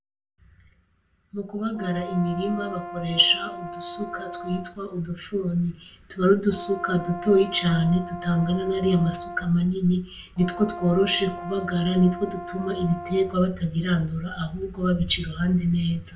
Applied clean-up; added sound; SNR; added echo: none; Brass instrument; 12 dB; reverberation time 0.3 s.